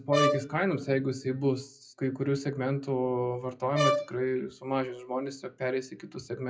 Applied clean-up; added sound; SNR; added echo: classical method WPE with log-MMSE.